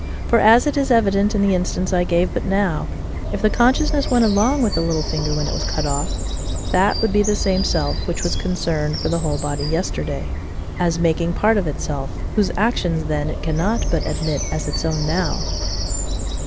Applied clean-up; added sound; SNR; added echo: none; Bird vocalization, bird call, bird song; 3 dB; none.